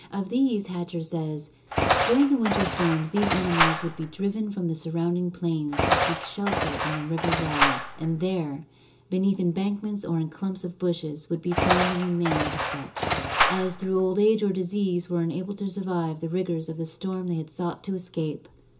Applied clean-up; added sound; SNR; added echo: none; Engine; -1 dB; reverberation time 0.2 s.